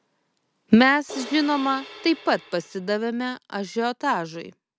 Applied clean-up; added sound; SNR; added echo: none; Crash cymbal; 16 dB; none.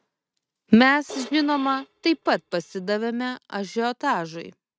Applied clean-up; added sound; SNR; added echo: neural mask model RNNoise.